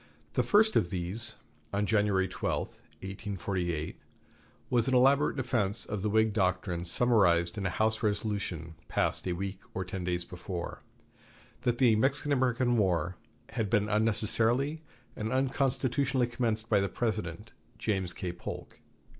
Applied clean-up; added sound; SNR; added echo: none; none; none; none.